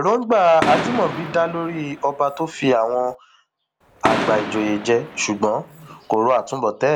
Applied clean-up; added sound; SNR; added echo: none; Fireworks; 9 dB; none.